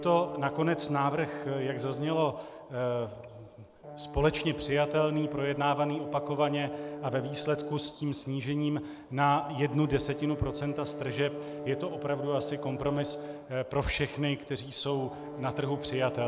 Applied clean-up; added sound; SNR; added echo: none; Brass instrument; 10 dB; none.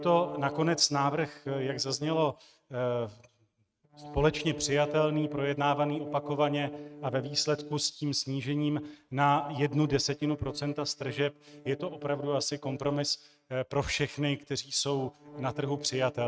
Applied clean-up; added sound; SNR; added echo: neural mask model RNNoise.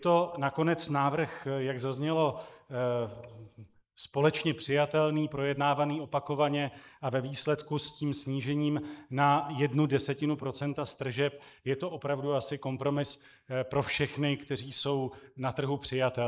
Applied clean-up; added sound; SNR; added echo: neural mask model Resemble Enhance denoiser.